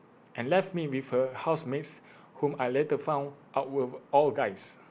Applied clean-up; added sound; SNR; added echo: none; none; none; none.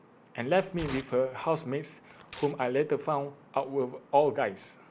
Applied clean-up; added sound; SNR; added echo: none; Tearing; 19 dB; none.